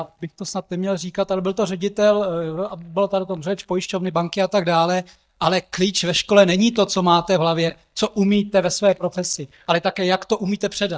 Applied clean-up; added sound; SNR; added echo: neural mask model DeepFilterNet 3.